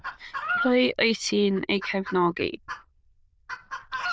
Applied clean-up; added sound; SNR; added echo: neural diffusion model UNIVERSE++.